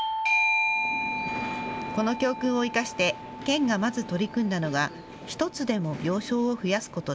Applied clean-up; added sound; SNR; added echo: none; Bell / Doorbell; 4 dB; none.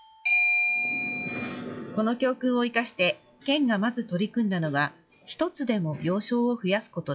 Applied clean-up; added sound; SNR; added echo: classical method log-MMSE.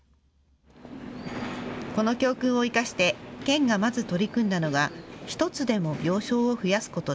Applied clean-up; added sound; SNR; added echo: none; none; none; none.